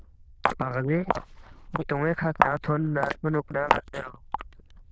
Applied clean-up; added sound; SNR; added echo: neural diffusion model UNIVERSE++.